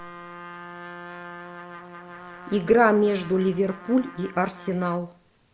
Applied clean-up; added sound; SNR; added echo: none; Trumpet; 16 dB; none.